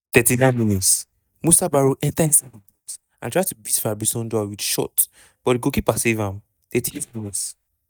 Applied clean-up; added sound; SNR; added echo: neural mask model DeepFilterNet 3.